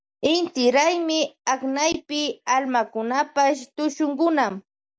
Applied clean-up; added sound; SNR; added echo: none; none; none; none.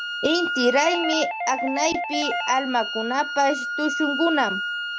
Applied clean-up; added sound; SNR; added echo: none; Doorbell + Wind instrument, woodwind instrument; 4 dB; none.